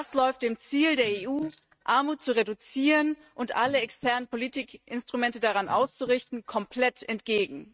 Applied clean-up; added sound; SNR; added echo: neural mask model RNNoise.